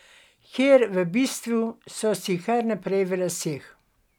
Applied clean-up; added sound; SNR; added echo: none; none; none; none.